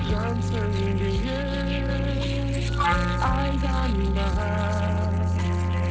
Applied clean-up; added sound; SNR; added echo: neural separator model SepFormer DNS4.